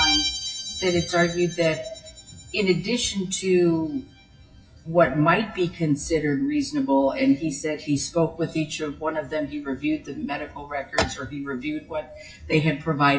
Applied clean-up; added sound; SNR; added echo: classical method WPE with log-MMSE.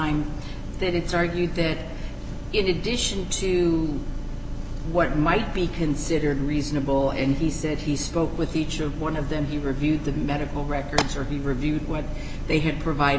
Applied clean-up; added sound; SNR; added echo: none; none; none; none.